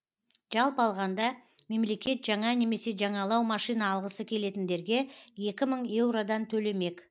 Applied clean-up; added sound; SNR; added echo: none; none; none; none.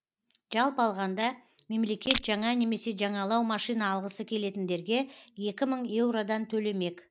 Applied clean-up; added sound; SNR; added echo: none; Crushing; 2 dB; none.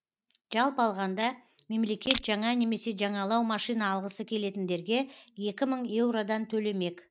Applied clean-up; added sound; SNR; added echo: neural mask model RNNoise.